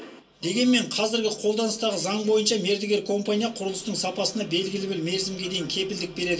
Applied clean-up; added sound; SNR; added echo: none; none; none; reverberation time 0.2 s.